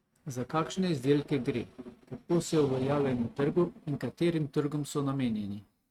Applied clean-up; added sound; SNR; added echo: neural mask model RNNoise.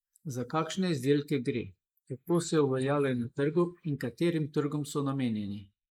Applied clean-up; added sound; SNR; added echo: neural mask model Resemble Enhance denoiser.